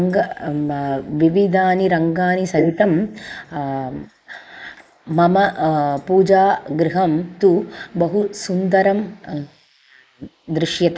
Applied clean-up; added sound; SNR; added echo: neural mask model Resemble Enhance denoiser.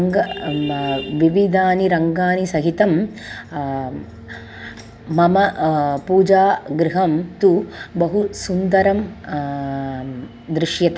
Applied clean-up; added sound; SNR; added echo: none; none; none; none.